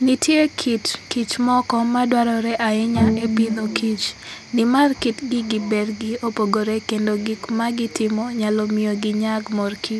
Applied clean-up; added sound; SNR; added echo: none; Bowed string instrument; 5 dB; none.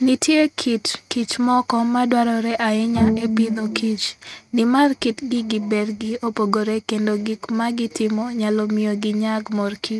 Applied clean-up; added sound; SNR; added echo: neural mask model RNNoise.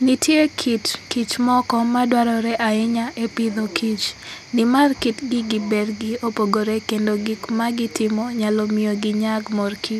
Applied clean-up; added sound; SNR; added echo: none; none; none; none.